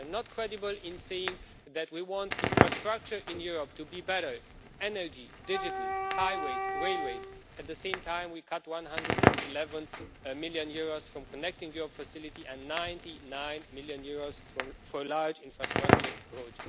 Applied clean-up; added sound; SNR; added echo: none; Crackle + Wind instrument, woodwind instrument; -3 dB; none.